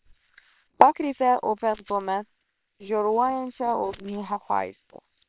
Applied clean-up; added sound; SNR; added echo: neural separator model SepFormer WHAM!.